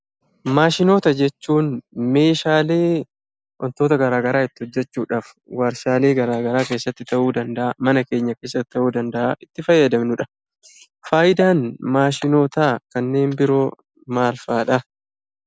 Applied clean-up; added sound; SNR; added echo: none; none; none; none.